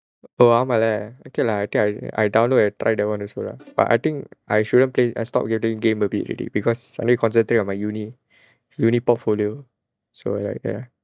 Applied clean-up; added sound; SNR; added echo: neural mask model DeepFilterNet 3.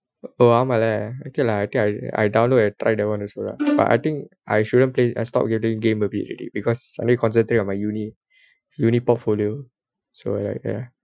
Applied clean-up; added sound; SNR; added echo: classical method Wiener filter.